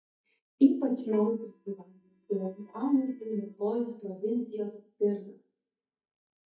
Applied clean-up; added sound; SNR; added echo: neural mask model DeepFilterNet 3.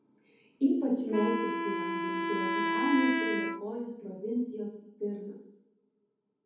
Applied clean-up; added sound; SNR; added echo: none; Wind instrument, woodwind instrument; 0 dB; reverberation time 0.9 s.